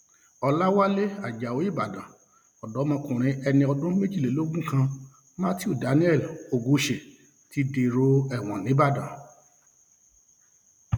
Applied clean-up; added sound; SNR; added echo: none; none; none; none.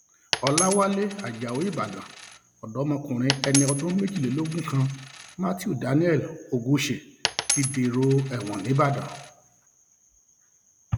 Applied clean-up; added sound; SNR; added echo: none; Coin (dropping); 6 dB; none.